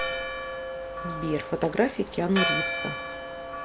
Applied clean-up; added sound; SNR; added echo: none; Church bell; 2 dB; none.